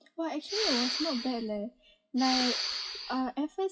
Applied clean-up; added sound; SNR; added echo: classical method WPE with log-MMSE.